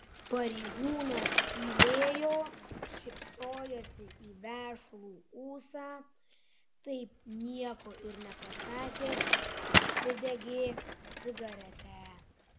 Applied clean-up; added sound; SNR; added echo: none; Bicycle; -3 dB; none.